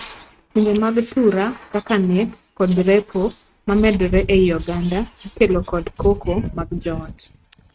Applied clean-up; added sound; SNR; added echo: neural mask model RNNoise.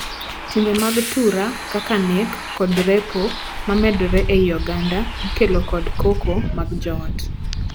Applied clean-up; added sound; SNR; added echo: none; Bus; 3 dB; none.